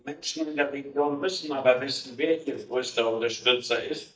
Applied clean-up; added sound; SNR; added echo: neural mask model DeepFilterNet 3.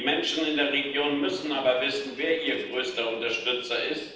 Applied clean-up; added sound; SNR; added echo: neural separator model SepFormer DNS4.